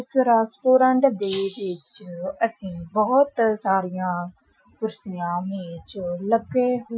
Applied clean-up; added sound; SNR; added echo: classical method Wiener filter.